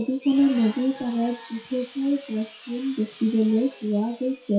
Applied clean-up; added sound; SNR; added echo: classical method WPE with log-MMSE.